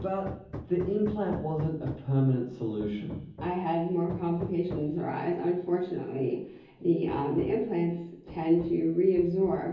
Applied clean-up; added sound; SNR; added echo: none; Hammer; 15 dB; reverberation time 0.7 s.